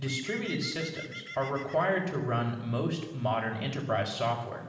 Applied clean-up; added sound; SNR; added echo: none; Bird; 15 dB; reverberation time 1.1 s.